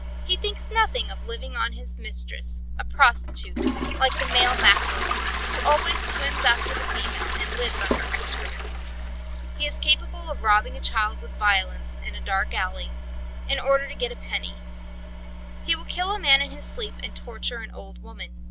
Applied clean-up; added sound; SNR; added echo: none; Toilet flush; 6 dB; none.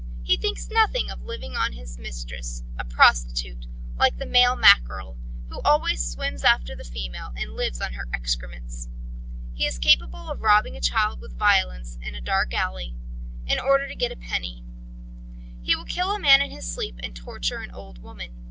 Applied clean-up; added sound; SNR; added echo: none; none; none; none.